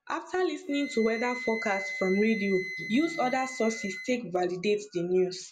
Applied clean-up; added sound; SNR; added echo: none; Wind instrument, woodwind instrument; 10 dB; none.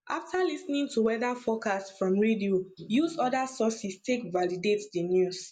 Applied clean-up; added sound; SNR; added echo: neural mask model Resemble Enhance denoiser.